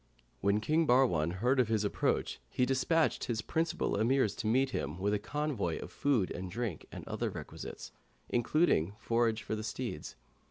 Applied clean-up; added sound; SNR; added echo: none; none; none; none.